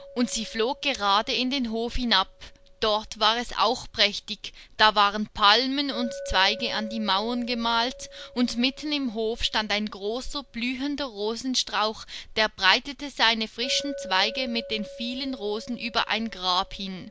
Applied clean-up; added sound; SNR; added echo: none; Shatter + Chink, clink; 17 dB; none.